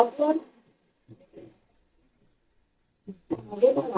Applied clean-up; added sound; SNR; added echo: neural mask model DeepFilterNet 3.